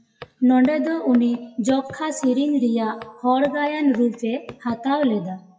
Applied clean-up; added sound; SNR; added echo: classical method WPE with log-MMSE.